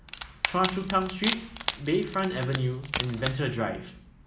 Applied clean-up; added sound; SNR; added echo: none; Wood; 0 dB; none.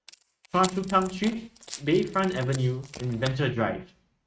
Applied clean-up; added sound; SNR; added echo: neural mask model RNNoise.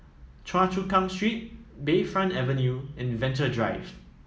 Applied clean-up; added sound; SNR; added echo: none; none; none; none.